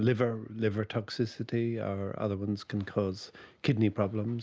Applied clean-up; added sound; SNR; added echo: none; none; none; none.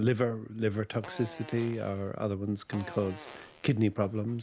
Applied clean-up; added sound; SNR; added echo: none; Fart; 17 dB; none.